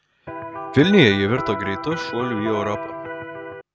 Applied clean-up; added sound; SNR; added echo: none; Electric guitar; 8 dB; none.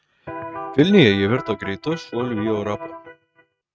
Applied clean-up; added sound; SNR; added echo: neural mask model RNNoise.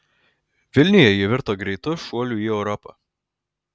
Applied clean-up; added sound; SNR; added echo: none; none; none; none.